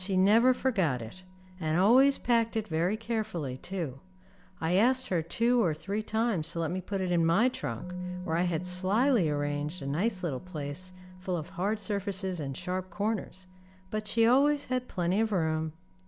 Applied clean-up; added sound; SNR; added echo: none; Musical instrument; 16 dB; none.